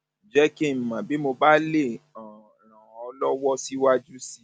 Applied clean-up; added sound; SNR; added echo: none; none; none; none.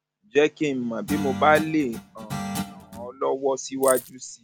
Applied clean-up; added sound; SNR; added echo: none; Keys jangling + Guitar; 8 dB; none.